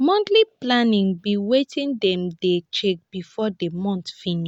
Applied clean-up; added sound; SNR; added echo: none; none; none; none.